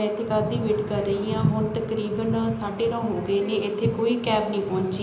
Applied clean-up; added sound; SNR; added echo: none; none; none; reverberation time 0.9 s.